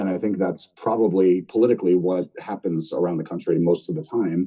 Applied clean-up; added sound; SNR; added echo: none; none; none; reverberation time 0.2 s.